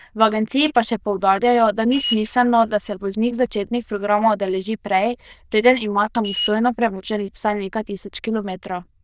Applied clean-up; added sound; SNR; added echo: neural diffusion model UNIVERSE++.